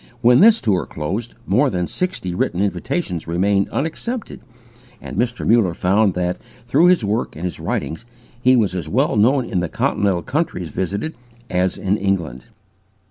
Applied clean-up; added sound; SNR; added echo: none; none; none; none.